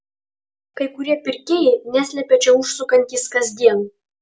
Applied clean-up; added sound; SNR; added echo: none; none; none; none.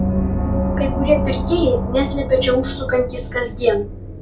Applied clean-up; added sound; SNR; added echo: none; Gong; 1 dB; reverberation time 0.2 s.